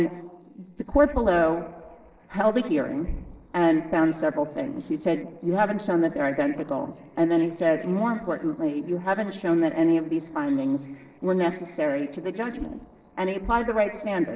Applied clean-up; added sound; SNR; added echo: neural separator model SepFormer DNS4.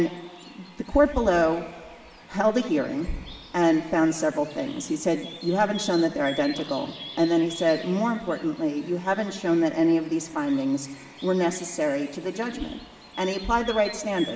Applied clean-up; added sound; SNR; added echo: none; Bird; 19 dB; reverberation time 1.6 s.